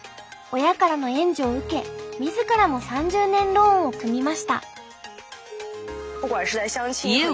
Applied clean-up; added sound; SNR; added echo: none; Telephone; 12 dB; none.